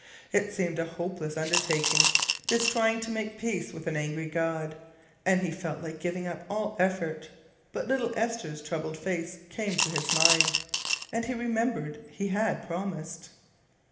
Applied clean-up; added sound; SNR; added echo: none; Coin (dropping) / Glass; -3 dB; reverberation time 1.0 s.